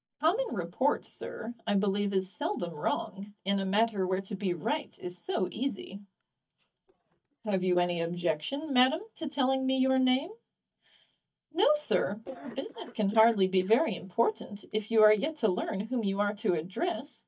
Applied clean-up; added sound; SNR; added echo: neural mask model DeepFilterNet 3.